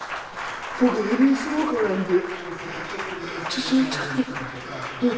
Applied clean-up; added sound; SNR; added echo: none; Applause; 8 dB; reverberation time 1.1 s.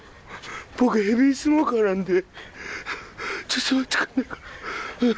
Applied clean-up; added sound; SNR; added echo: none; none; none; none.